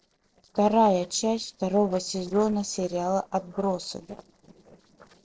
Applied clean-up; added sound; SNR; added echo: neural separator model SepFormer DNS4.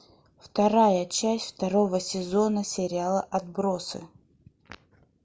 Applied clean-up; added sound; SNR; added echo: none; none; none; none.